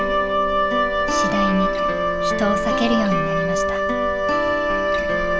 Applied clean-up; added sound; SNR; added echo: none; Wind instrument, woodwind instrument; -4 dB; none.